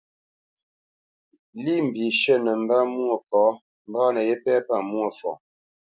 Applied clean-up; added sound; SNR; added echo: none; none; none; none.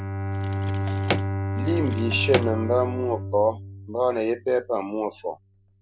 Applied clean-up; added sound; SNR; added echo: none; Drawer open or close + Bowed string instrument; 2 dB; none.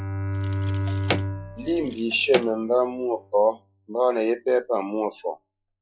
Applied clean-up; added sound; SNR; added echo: classical method log-MMSE.